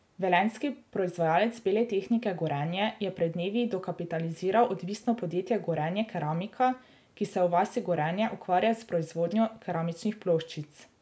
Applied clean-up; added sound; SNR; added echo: none; none; none; none.